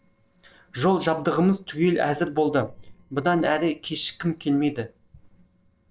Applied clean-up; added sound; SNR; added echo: neural separator model SepFormer DNS4.